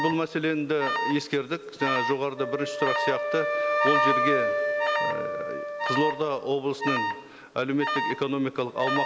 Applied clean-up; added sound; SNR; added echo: none; Alarm + Wind instrument, woodwind instrument; 0 dB; none.